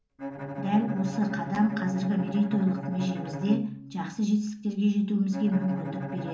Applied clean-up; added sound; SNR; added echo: none; Bowed string instrument; 10 dB; reverberation time 0.4 s.